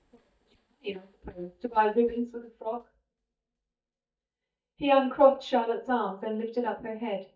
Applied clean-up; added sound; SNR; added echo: neural mask model DeepFilterNet 3.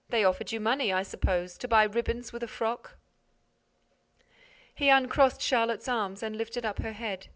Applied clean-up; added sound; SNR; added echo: none; none; none; none.